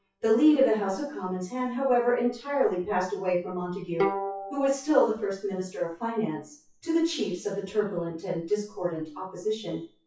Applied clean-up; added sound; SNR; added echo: classical method WPE with log-MMSE.